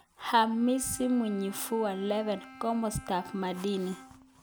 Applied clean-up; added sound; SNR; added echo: none; Bowed string instrument; 19 dB; none.